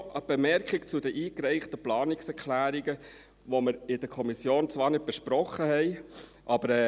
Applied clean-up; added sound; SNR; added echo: none; none; none; none.